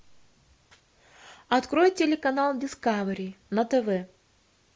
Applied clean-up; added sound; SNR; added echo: none; none; none; none.